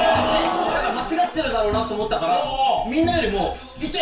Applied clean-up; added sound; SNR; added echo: none; Bowed string instrument; 14 dB; reverberation time 0.4 s.